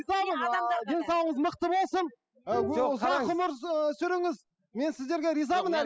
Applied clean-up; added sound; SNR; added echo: classical method spectral subtraction.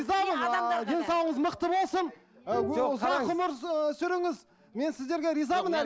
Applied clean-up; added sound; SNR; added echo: none; Bowed string instrument; 14 dB; none.